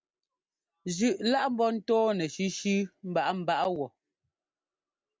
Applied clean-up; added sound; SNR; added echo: none; none; none; none.